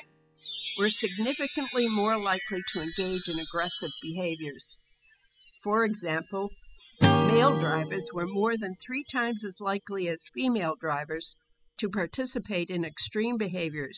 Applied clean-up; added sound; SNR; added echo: classical method spectral subtraction.